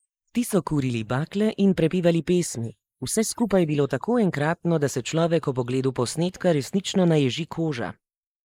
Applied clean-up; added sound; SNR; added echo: neural mask model Resemble Enhance denoiser.